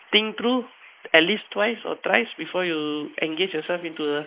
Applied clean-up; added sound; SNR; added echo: neural mask model Resemble Enhance denoiser.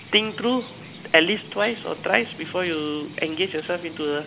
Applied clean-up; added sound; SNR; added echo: none; Chirp, tweet; 16 dB; none.